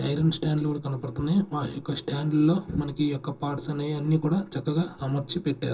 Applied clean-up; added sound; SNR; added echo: none; none; none; reverberation time 0.2 s.